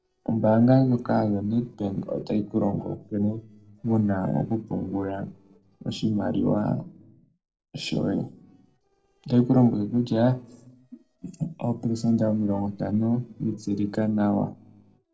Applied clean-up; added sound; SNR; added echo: neural separator model SepFormer DNS4.